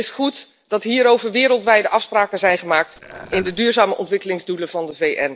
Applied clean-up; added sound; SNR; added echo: neural separator model SepFormer DNS4.